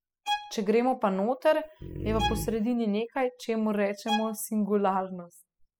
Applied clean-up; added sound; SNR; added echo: classical method spectral subtraction.